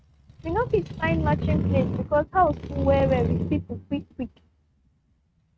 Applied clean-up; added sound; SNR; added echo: neural mask model RNNoise.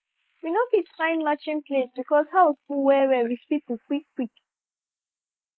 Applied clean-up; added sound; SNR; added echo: neural mask model Resemble Enhance denoiser.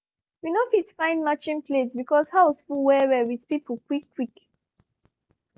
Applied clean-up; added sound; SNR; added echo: none; none; none; none.